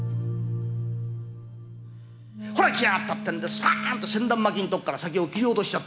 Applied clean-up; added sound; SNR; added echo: none; Wind instrument, woodwind instrument; 9 dB; none.